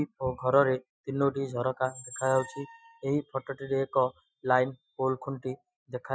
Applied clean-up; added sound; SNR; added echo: classical method Wiener filter.